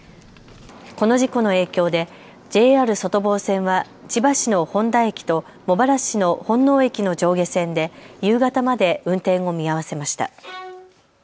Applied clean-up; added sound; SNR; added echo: none; Bowed string instrument; 18 dB; none.